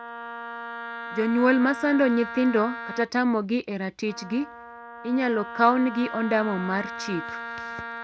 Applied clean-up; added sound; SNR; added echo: none; Wind instrument, woodwind instrument; 11 dB; none.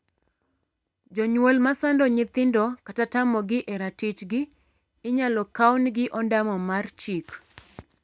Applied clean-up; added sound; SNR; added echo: none; none; none; none.